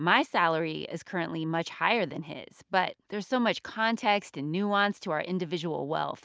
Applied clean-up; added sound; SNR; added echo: none; none; none; none.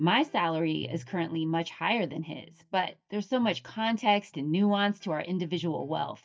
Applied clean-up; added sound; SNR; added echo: neural mask model DeepFilterNet 3.